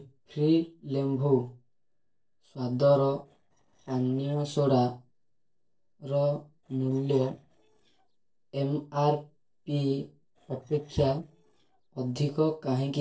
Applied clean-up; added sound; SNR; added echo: neural separator model SepFormer DNS4.